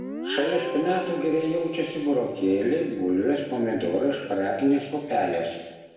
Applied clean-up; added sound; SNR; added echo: none; Guitar; 13 dB; reverberation time 1.1 s.